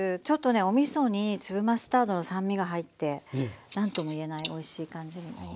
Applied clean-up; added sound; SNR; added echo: neural mask model Resemble Enhance denoiser.